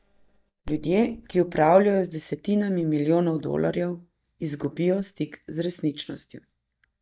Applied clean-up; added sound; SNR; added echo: neural mask model DeepFilterNet 3.